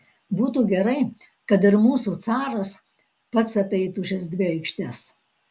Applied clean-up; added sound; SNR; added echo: none; none; none; none.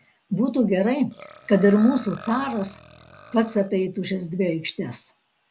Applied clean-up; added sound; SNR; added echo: none; Burping, eructation; 19 dB; none.